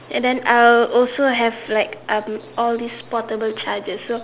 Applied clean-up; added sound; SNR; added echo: none; none; none; none.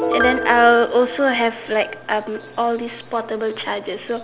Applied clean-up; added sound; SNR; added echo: none; Piano; 8 dB; none.